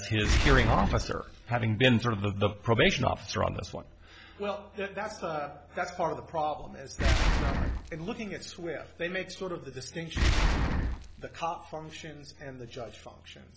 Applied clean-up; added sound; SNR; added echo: none; Boom; -1 dB; none.